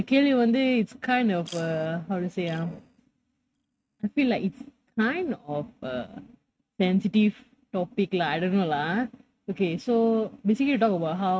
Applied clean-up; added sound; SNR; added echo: neural mask model RNNoise.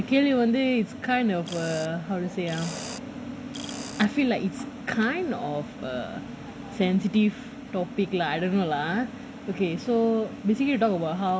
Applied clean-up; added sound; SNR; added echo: none; Mechanisms; 16 dB; none.